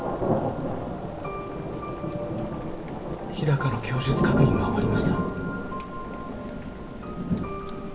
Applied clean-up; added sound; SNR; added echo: none; Thunder / Rain; -3 dB; reverberation time 2.4 s.